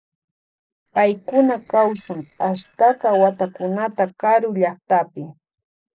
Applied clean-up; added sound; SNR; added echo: neural separator model SepFormer DNS4.